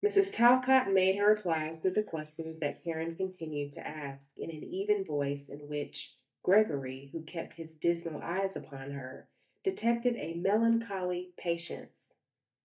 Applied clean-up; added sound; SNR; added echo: neural mask model DeepFilterNet 3.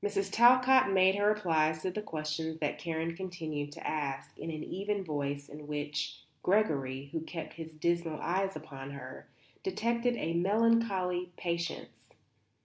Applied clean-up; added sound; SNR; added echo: none; none; none; none.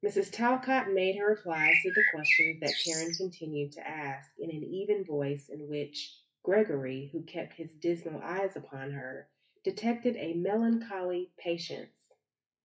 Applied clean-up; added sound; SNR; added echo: classical method WPE with log-MMSE.